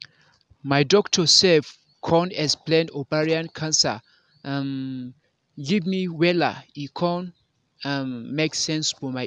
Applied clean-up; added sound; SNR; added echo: none; none; none; none.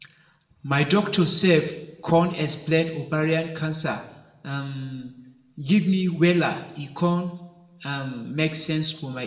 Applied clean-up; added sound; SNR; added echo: none; none; none; reverberation time 0.7 s.